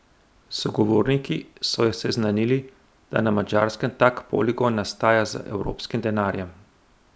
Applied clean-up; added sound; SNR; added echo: none; none; none; none.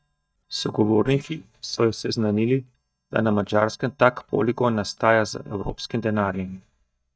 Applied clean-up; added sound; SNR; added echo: neural mask model DeepFilterNet 3.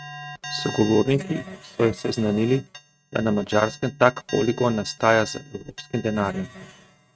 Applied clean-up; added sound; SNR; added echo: neural mask model RNNoise.